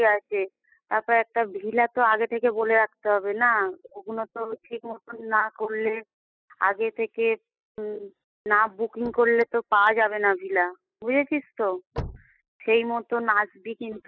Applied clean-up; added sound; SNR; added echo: classical method spectral subtraction.